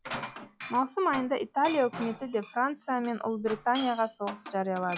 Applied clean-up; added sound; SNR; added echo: classical method log-MMSE.